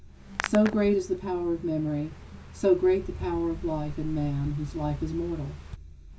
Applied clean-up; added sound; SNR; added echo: none; Hands; 14 dB; reverberation time 0.2 s.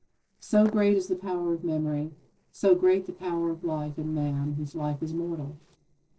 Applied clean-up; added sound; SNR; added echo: neural separator model SepFormer DNS4.